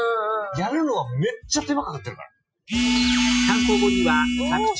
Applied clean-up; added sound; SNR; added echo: classical method Wiener filter.